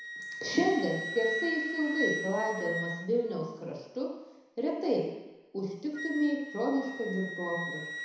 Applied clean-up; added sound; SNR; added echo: none; Wind instrument, woodwind instrument; 7 dB; reverberation time 1.0 s.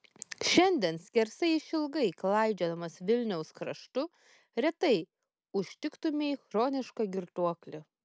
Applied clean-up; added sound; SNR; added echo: none; none; none; none.